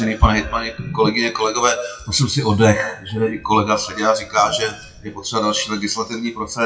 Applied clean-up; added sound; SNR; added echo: classical method WPE with log-MMSE.